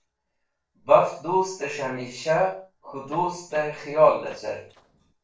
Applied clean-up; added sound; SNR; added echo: neural separator model SepFormer DNS4.